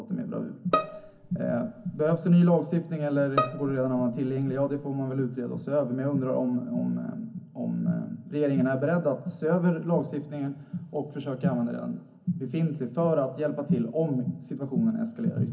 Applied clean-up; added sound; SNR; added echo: none; Bowed string instrument; 6 dB; reverberation time 0.4 s.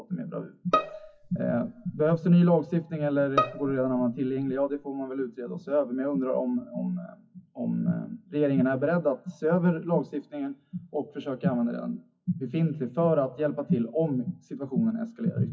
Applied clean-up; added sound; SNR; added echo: classical method WPE with log-MMSE.